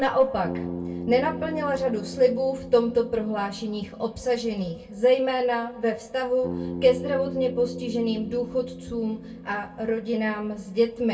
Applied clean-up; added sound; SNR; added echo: none; Bass guitar; 11 dB; reverberation time 0.2 s.